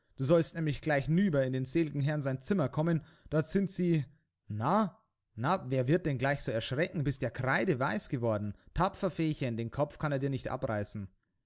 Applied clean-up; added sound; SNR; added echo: none; none; none; none.